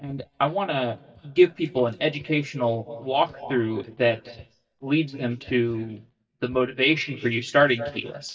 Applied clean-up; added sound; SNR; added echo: neural mask model DeepFilterNet 3.